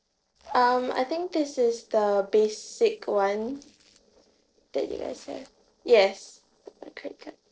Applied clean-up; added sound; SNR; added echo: neural separator model SepFormer DNS4.